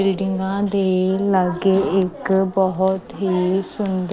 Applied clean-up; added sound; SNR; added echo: none; none; none; none.